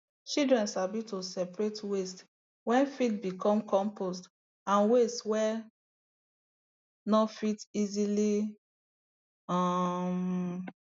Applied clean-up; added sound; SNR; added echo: none; none; none; none.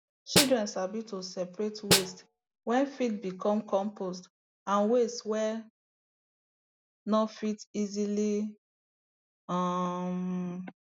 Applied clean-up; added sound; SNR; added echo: none; Snare drum; -2 dB; none.